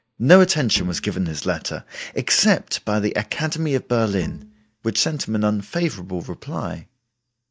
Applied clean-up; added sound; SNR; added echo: neural mask model DeepFilterNet 3.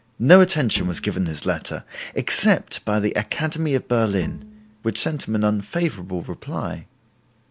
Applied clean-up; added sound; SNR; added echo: none; Bowed string instrument; 17 dB; none.